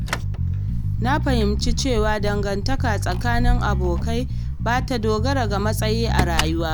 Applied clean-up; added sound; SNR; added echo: none; Bass guitar + Keys jangling; -3 dB; none.